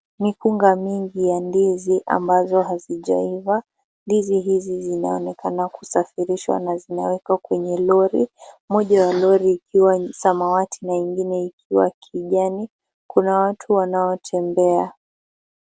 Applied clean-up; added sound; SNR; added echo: none; none; none; none.